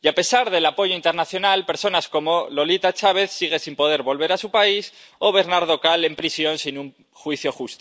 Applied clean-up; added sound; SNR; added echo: none; none; none; none.